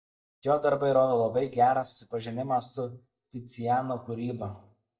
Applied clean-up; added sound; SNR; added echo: neural mask model DeepFilterNet 3.